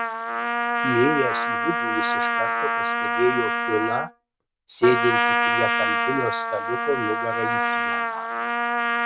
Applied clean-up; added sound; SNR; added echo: none; Trumpet; -4 dB; none.